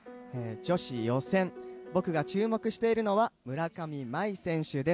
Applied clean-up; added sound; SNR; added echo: none; Piano; 15 dB; none.